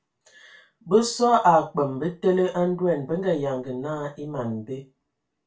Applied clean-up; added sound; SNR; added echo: none; none; none; reverberation time 0.2 s.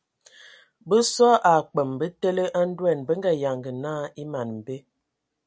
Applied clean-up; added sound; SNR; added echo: none; none; none; none.